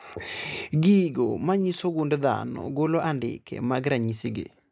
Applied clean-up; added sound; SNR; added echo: neural mask model Resemble Enhance denoiser.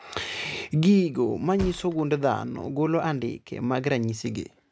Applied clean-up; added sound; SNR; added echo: none; Thump, thud; 16 dB; none.